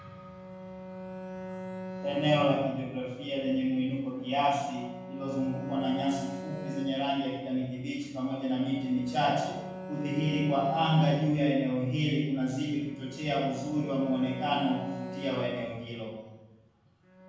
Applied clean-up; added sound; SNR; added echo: none; Bowed string instrument; 12 dB; reverberation time 1.3 s.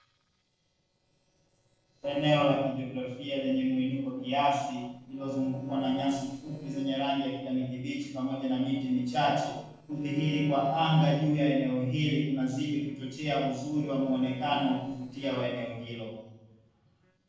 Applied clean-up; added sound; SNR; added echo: neural separator model SepFormer DNS4.